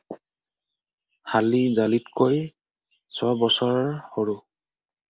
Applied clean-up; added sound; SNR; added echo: none; none; none; none.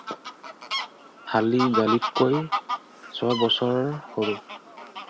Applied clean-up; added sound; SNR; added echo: none; Fowl; 6 dB; none.